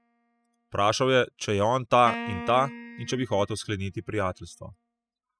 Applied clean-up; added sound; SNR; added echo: classical method spectral subtraction.